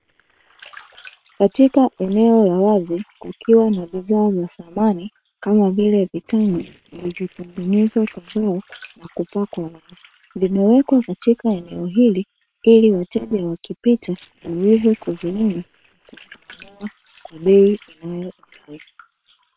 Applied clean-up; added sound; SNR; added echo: neural separator model SepFormer WHAM!.